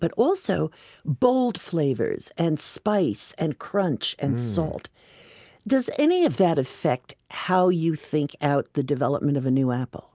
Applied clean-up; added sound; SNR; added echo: none; none; none; none.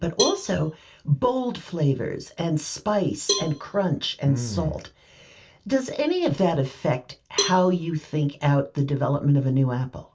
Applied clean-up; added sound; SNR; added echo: none; Cowbell; 9 dB; reverberation time 0.2 s.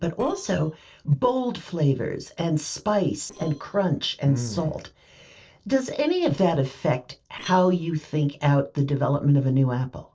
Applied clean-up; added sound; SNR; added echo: neural separator model SepFormer DNS4.